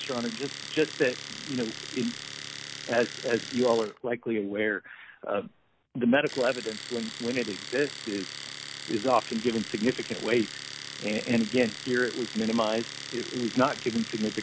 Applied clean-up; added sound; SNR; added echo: none; Domestic sounds, home sounds; 11 dB; none.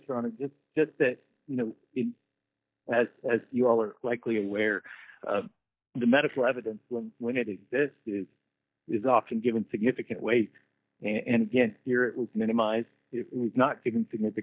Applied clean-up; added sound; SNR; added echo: neural mask model DeepFilterNet 3.